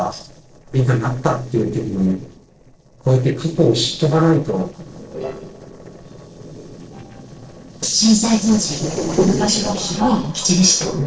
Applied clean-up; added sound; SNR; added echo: neural separator model SepFormer DNS4.